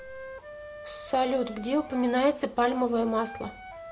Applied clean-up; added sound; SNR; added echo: none; Wind instrument, woodwind instrument; 16 dB; none.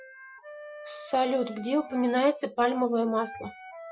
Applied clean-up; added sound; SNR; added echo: classical method Wiener filter.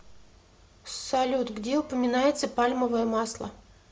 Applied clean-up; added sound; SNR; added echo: none; none; none; none.